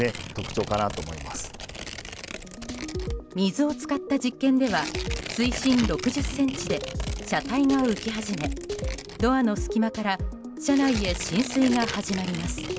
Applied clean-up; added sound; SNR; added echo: none; Tearing; 11 dB; none.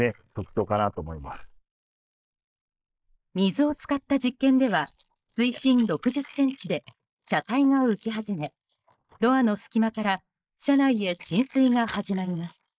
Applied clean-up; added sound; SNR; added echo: neural mask model Resemble Enhance denoiser.